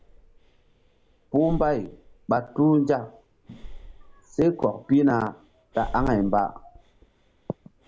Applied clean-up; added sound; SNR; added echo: none; Breathing; 14 dB; none.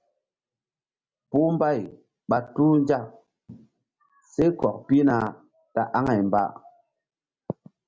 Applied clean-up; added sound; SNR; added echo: none; none; none; none.